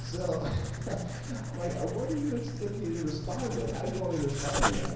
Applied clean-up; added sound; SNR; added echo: none; Writing; 1 dB; reverberation time 1.0 s.